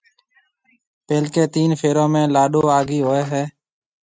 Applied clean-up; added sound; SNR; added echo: neural mask model RNNoise.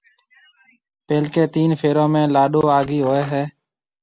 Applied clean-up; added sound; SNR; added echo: none; Cutlery, silverware; 19 dB; none.